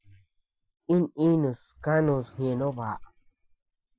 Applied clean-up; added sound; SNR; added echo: classical method Wiener filter.